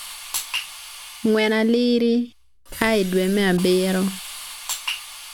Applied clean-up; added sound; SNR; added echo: none; Hiss; 15 dB; none.